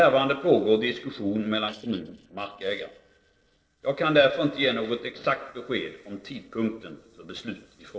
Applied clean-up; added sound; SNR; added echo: neural separator model SepFormer DNS4.